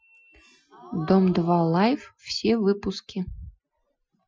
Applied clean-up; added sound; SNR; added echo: classical method Wiener filter.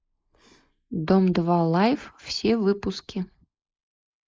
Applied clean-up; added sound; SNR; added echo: neural mask model Resemble Enhance denoiser.